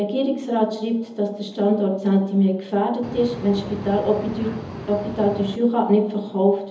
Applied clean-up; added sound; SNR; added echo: none; Boat, Water vehicle; 12 dB; reverberation time 0.7 s.